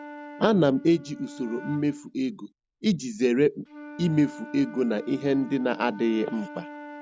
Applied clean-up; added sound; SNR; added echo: none; Wind instrument, woodwind instrument; 16 dB; none.